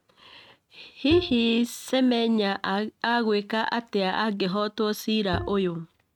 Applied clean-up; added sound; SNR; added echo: neural mask model RNNoise.